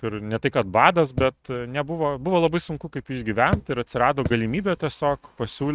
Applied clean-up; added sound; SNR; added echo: neural mask model RNNoise.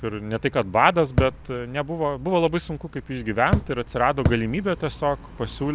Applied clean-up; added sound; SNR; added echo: none; Thump, thud; 2 dB; none.